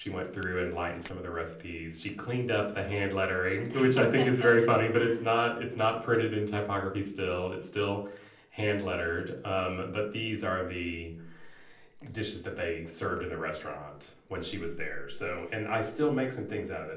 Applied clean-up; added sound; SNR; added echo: none; Chewing, mastication; 20 dB; reverberation time 0.6 s.